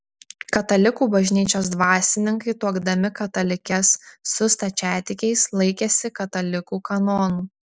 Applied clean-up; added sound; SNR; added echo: neural mask model Resemble Enhance denoiser.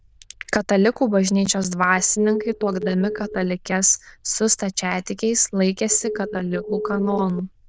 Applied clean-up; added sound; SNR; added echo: neural diffusion model UNIVERSE++.